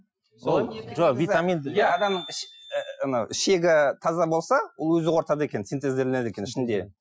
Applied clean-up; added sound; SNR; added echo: classical method Wiener filter.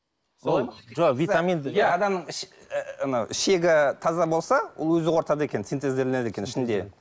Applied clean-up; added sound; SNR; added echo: neural mask model Resemble Enhance denoiser.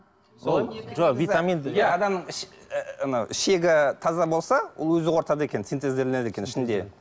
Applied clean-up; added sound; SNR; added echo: none; none; none; none.